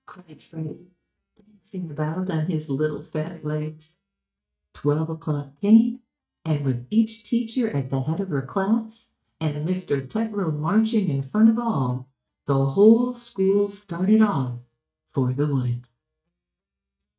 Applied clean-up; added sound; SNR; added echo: neural mask model DeepFilterNet 3.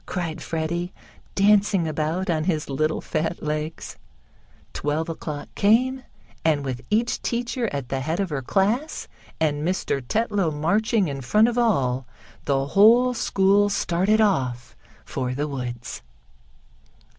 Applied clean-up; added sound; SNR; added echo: none; none; none; none.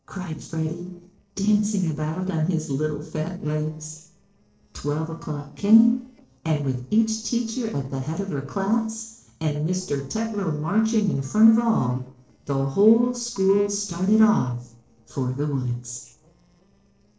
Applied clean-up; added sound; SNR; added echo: neural separator model SepFormer DNS4.